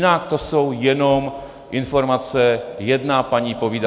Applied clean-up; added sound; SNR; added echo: none; none; none; none.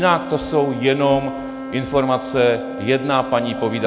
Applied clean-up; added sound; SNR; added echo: none; Wind instrument, woodwind instrument; 10 dB; none.